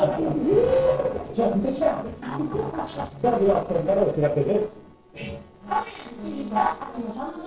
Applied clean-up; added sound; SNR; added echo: neural separator model SepFormer DNS4.